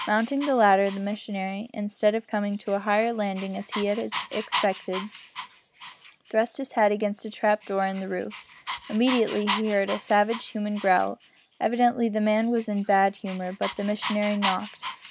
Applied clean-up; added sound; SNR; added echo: none; Dog; 12 dB; none.